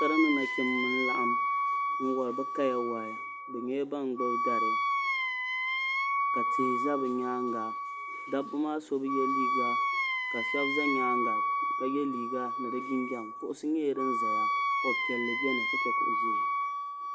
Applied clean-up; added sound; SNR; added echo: none; Wind instrument, woodwind instrument; -3 dB; none.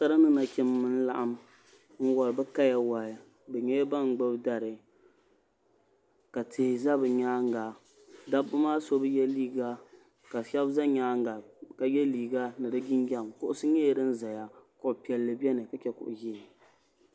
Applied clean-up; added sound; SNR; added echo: none; none; none; none.